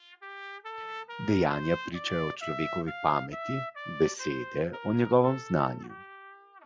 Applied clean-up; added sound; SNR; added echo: classical method log-MMSE.